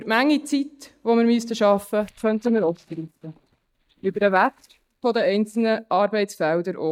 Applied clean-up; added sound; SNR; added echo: neural mask model DeepFilterNet 3.